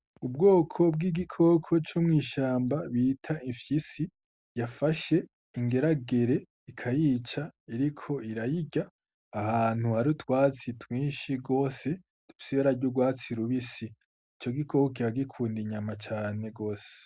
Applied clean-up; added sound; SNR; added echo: none; none; none; none.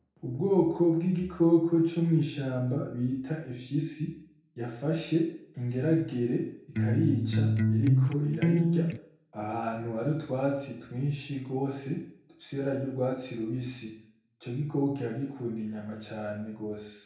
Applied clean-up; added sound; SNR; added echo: none; Electric guitar; -5 dB; reverberation time 0.5 s.